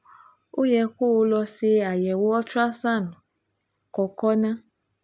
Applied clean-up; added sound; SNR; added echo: none; none; none; none.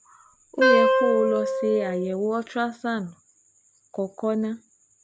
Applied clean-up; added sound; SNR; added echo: none; Wind instrument, woodwind instrument; -4 dB; none.